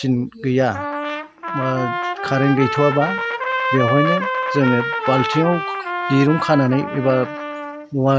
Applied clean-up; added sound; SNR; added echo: none; Trumpet; 4 dB; none.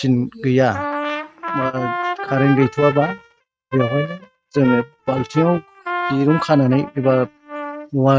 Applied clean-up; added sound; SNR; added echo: neural mask model RNNoise.